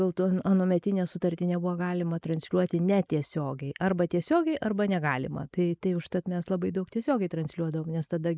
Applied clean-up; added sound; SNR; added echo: neural mask model Resemble Enhance denoiser.